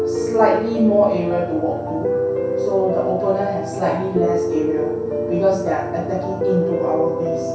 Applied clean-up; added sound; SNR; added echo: none; Piano; 1 dB; reverberation time 0.6 s.